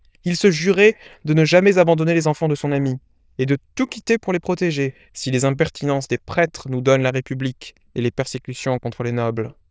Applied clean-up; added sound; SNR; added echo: neural diffusion model UNIVERSE++.